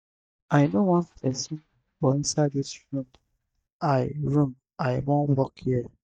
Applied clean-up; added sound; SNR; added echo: neural mask model DeepFilterNet 3.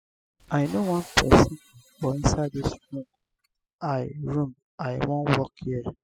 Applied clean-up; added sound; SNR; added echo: classical method spectral subtraction.